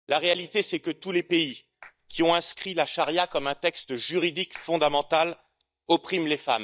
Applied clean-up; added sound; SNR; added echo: neural mask model DeepFilterNet 3.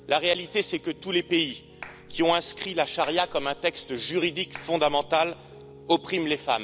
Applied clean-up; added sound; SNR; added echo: none; Piano + Clapping; 18 dB; none.